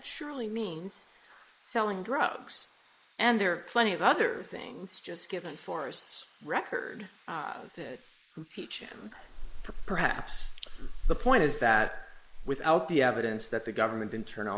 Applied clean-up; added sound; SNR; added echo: neural mask model Resemble Enhance denoiser.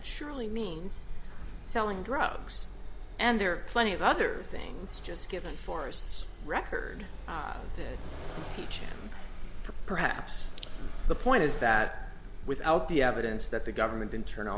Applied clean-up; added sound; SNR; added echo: none; Accelerating, revving, vroom; 4 dB; none.